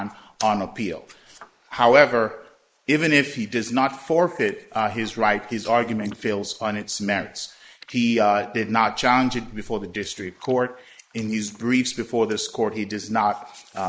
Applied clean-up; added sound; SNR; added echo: neural mask model Resemble Enhance denoiser.